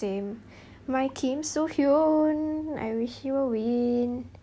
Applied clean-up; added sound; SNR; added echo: none; none; none; none.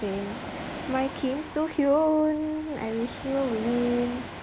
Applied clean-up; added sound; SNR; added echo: none; Ocean; 11 dB; none.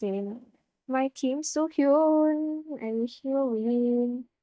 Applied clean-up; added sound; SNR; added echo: neural mask model DeepFilterNet 3.